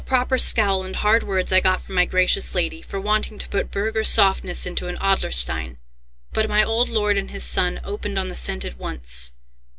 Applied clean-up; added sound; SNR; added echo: none; none; none; none.